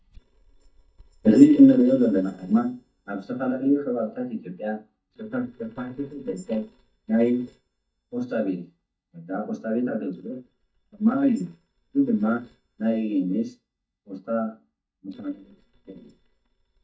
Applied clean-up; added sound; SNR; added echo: neural mask model DeepFilterNet 3.